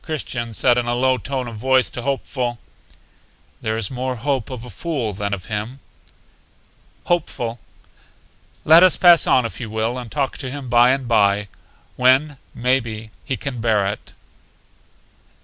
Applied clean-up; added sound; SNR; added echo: none; none; none; none.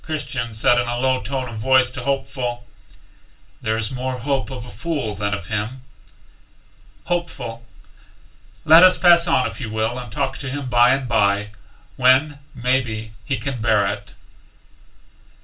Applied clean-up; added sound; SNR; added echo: none; none; none; reverberation time 0.2 s.